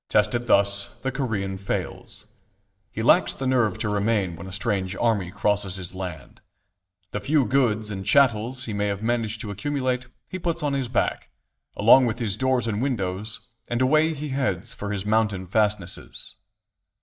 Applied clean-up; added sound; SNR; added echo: neural mask model DeepFilterNet 3.